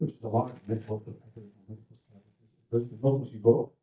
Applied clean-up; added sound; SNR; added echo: neural mask model DeepFilterNet 3.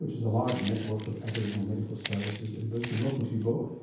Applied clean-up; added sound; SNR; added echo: none; Walk, footsteps; 10 dB; reverberation time 0.9 s.